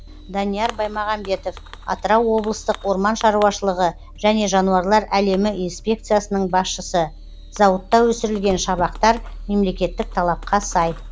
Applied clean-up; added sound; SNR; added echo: none; Fireworks; 15 dB; none.